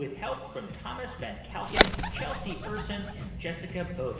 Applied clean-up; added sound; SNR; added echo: none; Bird; -5 dB; reverberation time 1.1 s.